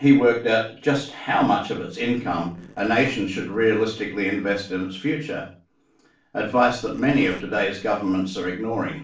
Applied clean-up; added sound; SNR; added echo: neural separator model SepFormer DNS4.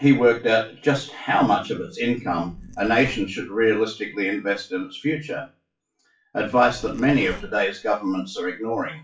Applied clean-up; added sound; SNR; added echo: classical method WPE with log-MMSE.